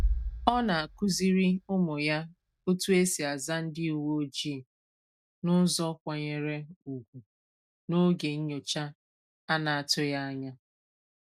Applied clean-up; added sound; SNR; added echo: none; Bass drum; 11 dB; none.